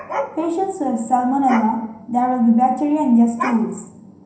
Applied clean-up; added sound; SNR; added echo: none; Dog; 12 dB; reverberation time 0.6 s.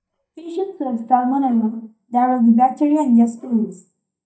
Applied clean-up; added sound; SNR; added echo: neural mask model DeepFilterNet 3.